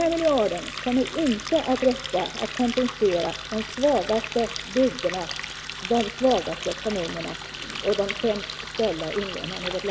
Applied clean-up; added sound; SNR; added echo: none; Water tap, faucet; 9 dB; none.